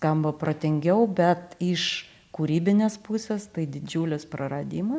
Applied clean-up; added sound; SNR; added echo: none; none; none; none.